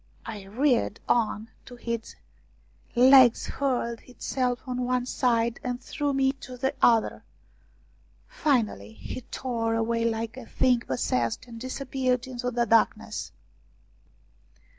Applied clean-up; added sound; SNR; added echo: none; none; none; none.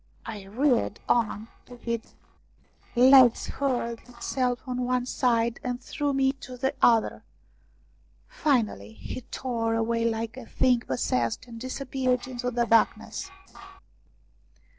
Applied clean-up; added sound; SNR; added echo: neural separator model SepFormer DNS4.